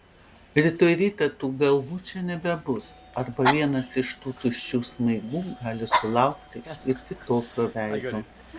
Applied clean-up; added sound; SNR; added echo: none; Dog; 9 dB; none.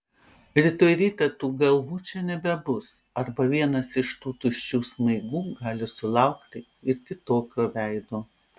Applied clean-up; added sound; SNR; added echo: none; none; none; none.